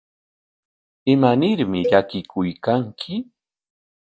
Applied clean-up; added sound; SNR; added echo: none; Cowbell; 10 dB; none.